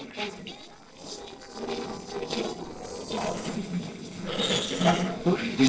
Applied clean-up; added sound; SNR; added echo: neural separator model SepFormer DNS4.